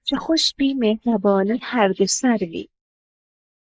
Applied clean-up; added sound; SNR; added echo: neural mask model Resemble Enhance denoiser.